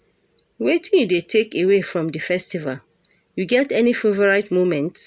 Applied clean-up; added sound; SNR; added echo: none; none; none; none.